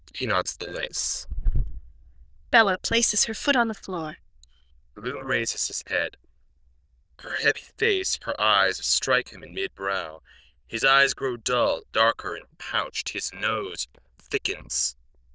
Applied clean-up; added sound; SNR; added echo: neural diffusion model UNIVERSE++.